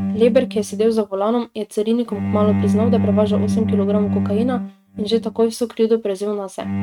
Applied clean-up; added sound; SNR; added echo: neural mask model RNNoise.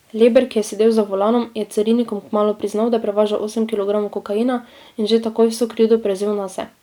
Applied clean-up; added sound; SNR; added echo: none; none; none; none.